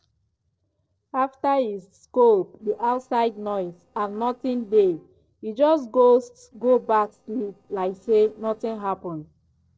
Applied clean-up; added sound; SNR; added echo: neural separator model SepFormer DNS4.